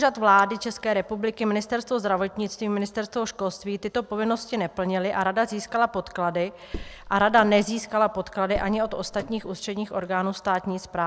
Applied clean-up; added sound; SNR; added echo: neural separator model SepFormer DNS4.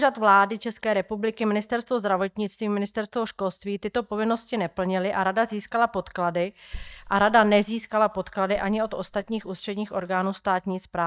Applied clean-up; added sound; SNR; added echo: neural mask model DeepFilterNet 3.